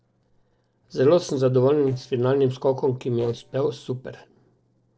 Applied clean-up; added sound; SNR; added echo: neural separator model SepFormer DNS4.